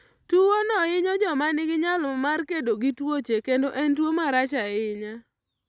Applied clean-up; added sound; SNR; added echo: none; none; none; none.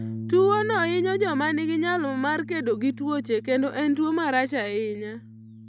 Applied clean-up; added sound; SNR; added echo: none; Bass guitar; 13 dB; none.